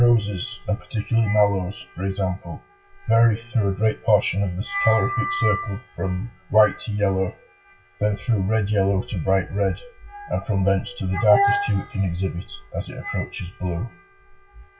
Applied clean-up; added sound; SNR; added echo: classical method WPE with log-MMSE.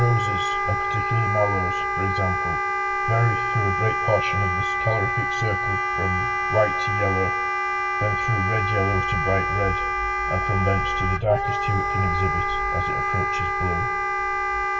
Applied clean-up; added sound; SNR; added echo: none; Wind instrument, woodwind instrument; -2 dB; reverberation time 1.5 s.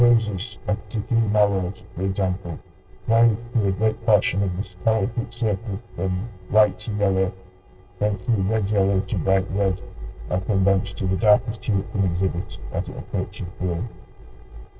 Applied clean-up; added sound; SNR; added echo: neural separator model SepFormer DNS4.